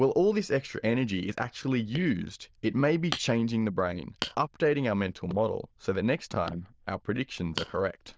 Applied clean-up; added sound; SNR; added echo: neural diffusion model UNIVERSE++.